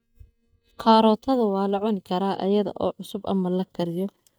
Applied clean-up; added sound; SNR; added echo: neural mask model DeepFilterNet 3.